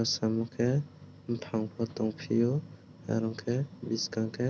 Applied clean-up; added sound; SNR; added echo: none; none; none; none.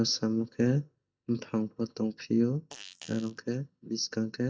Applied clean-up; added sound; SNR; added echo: neural mask model DeepFilterNet 3.